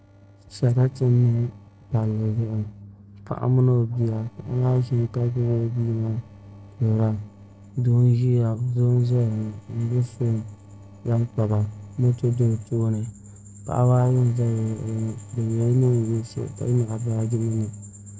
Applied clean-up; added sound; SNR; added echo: neural separator model SepFormer DNS4.